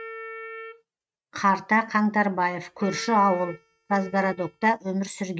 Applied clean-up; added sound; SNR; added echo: neural mask model RNNoise.